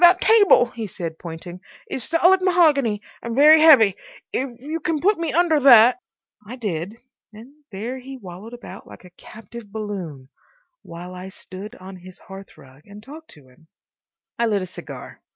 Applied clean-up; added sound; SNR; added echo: none; none; none; none.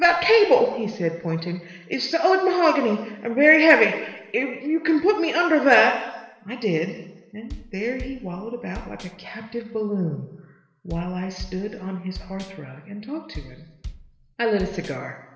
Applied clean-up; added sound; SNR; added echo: none; Bass drum; 16 dB; reverberation time 1.1 s.